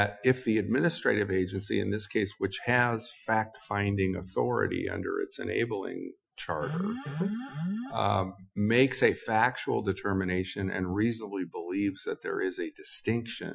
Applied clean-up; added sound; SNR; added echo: classical method Wiener filter.